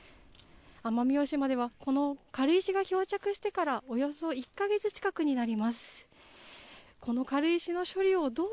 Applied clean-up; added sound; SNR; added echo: none; none; none; none.